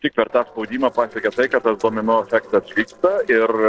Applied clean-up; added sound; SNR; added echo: neural separator model SepFormer DNS4.